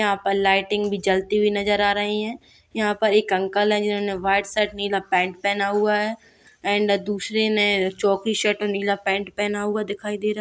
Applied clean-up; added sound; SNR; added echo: none; none; none; none.